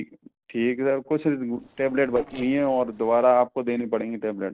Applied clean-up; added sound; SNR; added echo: neural separator model SepFormer DNS4.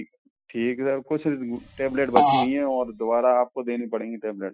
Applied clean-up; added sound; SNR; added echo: classical method Wiener filter.